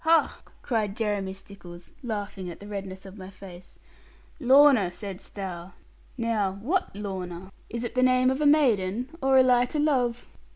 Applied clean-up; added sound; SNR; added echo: none; none; none; none.